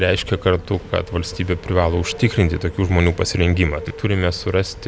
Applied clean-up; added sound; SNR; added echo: none; none; none; none.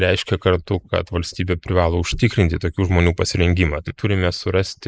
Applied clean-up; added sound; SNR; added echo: neural mask model Resemble Enhance denoiser.